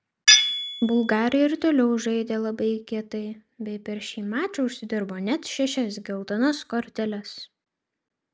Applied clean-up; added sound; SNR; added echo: none; Tools; -1 dB; none.